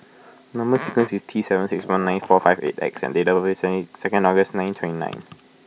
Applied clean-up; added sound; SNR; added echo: none; none; none; none.